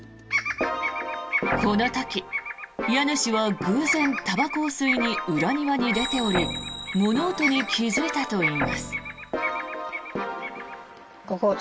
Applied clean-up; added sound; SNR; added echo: none; Bird vocalization, bird call, bird song + Guitar; 5 dB; none.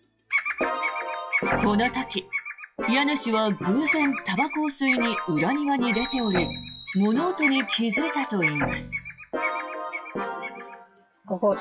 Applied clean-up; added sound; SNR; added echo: classical method log-MMSE.